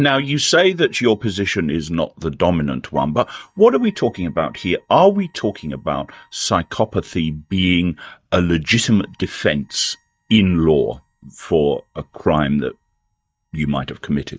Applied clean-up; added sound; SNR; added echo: neural mask model DeepFilterNet 3.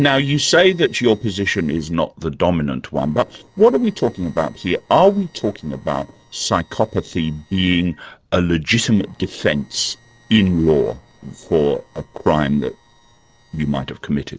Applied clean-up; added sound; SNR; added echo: neural separator model SepFormer DNS4.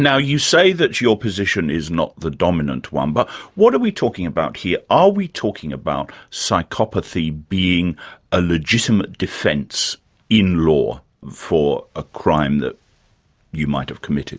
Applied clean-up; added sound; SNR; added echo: none; none; none; none.